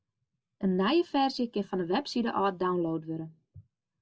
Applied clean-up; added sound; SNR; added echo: none; none; none; none.